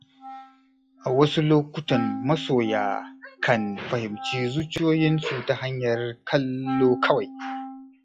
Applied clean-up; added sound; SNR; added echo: classical method log-MMSE.